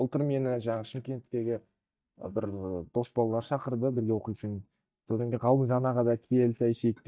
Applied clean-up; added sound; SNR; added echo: neural mask model DeepFilterNet 3.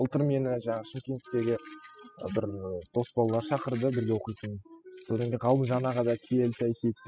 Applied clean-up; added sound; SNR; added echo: classical method spectral subtraction.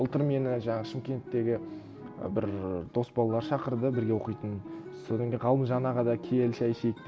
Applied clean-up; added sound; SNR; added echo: none; none; none; none.